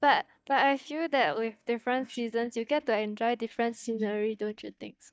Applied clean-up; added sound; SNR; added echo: neural mask model DeepFilterNet 3.